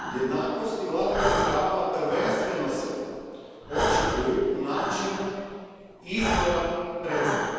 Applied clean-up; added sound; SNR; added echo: none; Breathing; 4 dB; reverberation time 2.1 s.